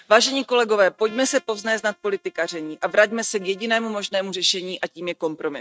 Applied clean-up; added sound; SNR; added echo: neural mask model RNNoise.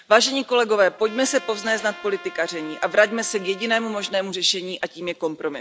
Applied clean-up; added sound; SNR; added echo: none; Trumpet; 19 dB; none.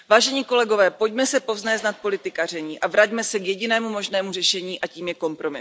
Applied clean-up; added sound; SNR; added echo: none; none; none; none.